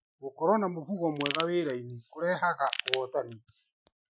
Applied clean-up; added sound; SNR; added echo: classical method Wiener filter.